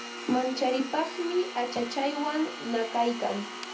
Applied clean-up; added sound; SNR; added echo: none; Domestic sounds, home sounds; 10 dB; reverberation time 0.3 s.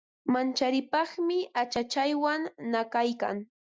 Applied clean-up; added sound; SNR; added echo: none; none; none; none.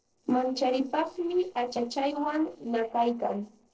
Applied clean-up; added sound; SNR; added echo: neural separator model SepFormer DNS4.